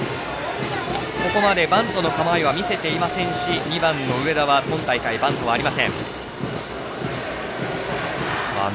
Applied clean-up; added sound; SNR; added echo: none; none; none; none.